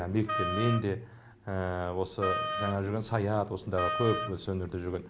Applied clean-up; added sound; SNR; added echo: none; Wind instrument, woodwind instrument; 4 dB; none.